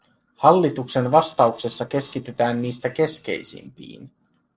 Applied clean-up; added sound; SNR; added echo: neural separator model SepFormer DNS4.